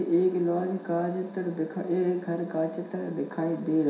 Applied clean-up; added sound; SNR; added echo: none; none; none; reverberation time 0.7 s.